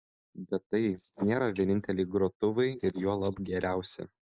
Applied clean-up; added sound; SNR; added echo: neural mask model Resemble Enhance denoiser.